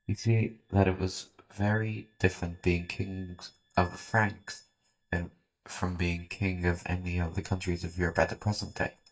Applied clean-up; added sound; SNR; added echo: neural mask model DeepFilterNet 3.